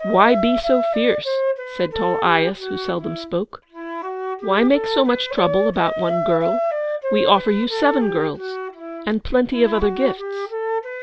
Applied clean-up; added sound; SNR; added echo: none; Wind instrument, woodwind instrument; 4 dB; none.